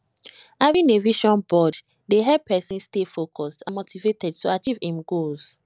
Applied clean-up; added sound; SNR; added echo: none; none; none; none.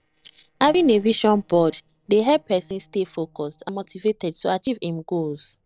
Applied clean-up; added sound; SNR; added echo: neural separator model SepFormer DNS4.